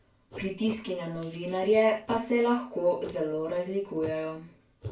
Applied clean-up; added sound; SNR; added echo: none; Writing; 19 dB; reverberation time 0.2 s.